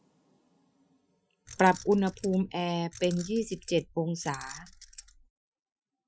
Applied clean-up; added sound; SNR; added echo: classical method Wiener filter.